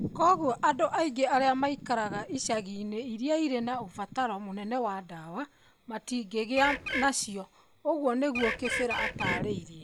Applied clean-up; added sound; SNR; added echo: none; Bird; 3 dB; none.